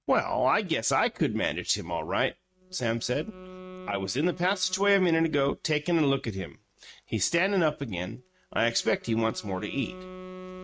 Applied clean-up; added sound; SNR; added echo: neural mask model RNNoise.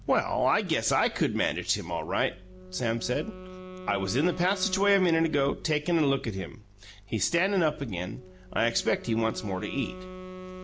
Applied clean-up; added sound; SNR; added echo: none; Wind instrument, woodwind instrument; 16 dB; none.